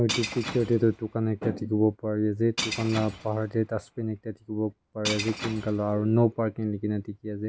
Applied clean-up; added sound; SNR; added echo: none; Shatter / Crushing; 11 dB; none.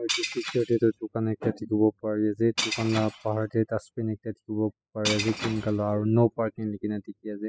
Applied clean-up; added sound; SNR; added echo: classical method spectral subtraction.